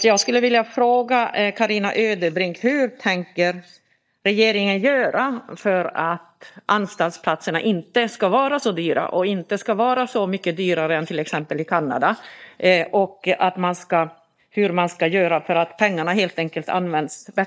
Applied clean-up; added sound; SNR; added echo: neural mask model DeepFilterNet 3.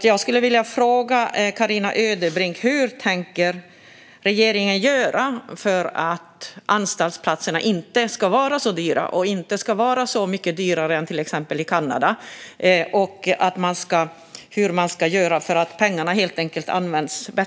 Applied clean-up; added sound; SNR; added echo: none; none; none; none.